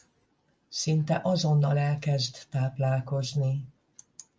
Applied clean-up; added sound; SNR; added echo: none; none; none; none.